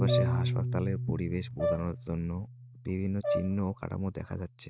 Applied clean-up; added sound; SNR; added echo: none; Brass instrument + Piano; -1 dB; none.